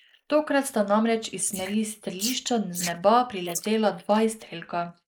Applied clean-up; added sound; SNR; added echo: neural mask model Resemble Enhance denoiser.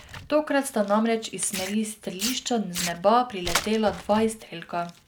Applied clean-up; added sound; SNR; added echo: none; Tearing; 10 dB; none.